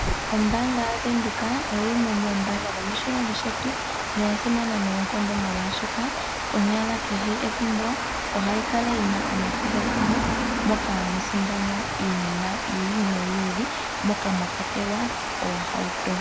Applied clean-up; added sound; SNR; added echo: none; Water; 1 dB; none.